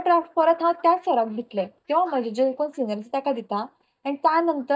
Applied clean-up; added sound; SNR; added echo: neural mask model DeepFilterNet 3.